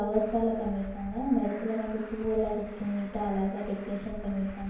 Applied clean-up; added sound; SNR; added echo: none; Traffic noise, roadway noise; 13 dB; reverberation time 1.0 s.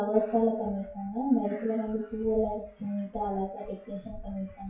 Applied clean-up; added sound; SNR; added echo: classical method WPE with log-MMSE.